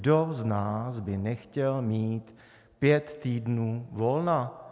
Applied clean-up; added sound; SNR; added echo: none; none; none; none.